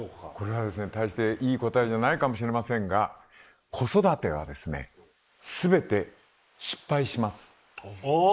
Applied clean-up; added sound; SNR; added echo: neural mask model Resemble Enhance denoiser.